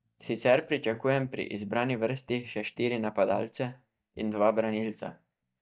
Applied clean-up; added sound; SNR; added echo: neural mask model DeepFilterNet 3.